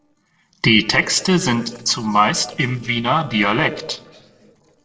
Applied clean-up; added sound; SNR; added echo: neural separator model SepFormer DNS4.